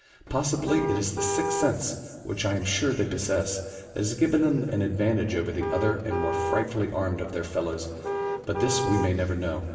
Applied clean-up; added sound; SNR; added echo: none; Car; 4 dB; reverberation time 2.0 s.